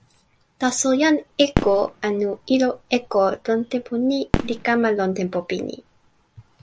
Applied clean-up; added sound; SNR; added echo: none; Fireworks; 8 dB; none.